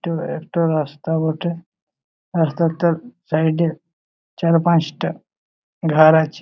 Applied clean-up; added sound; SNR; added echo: none; none; none; none.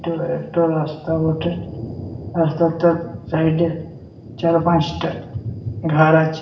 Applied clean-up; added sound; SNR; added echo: none; Thunder; 13 dB; reverberation time 0.7 s.